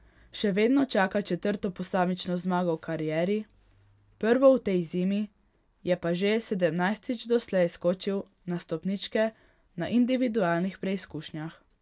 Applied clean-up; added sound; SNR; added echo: none; none; none; none.